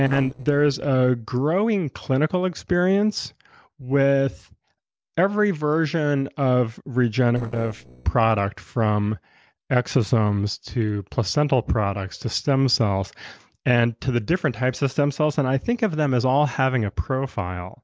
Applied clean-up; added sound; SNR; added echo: neural separator model SepFormer DNS4.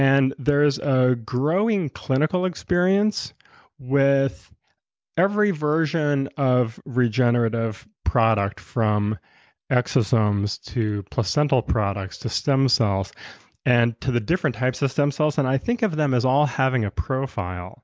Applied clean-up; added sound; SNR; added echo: none; none; none; none.